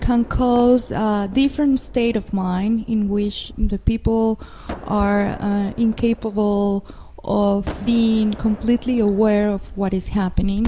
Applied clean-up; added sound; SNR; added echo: none; Gunshot, gunfire; 19 dB; none.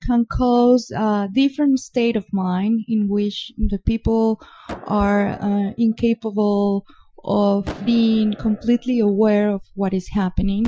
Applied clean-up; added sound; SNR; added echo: classical method Wiener filter.